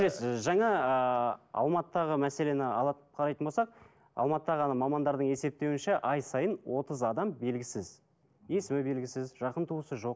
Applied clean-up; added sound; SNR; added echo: none; none; none; none.